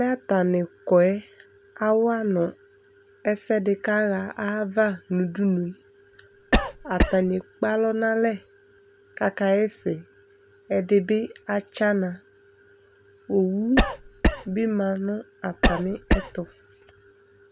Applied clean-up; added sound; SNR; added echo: none; Cough; -1 dB; none.